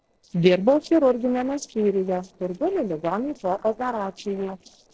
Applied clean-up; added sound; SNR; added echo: neural separator model SepFormer DNS4.